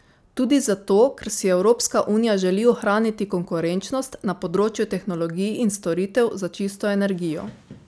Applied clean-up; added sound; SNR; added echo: none; none; none; none.